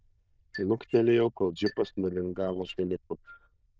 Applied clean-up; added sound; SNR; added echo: neural diffusion model UNIVERSE++.